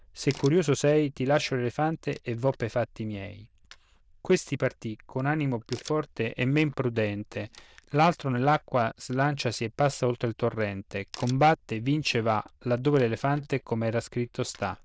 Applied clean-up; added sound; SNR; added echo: neural diffusion model UNIVERSE++.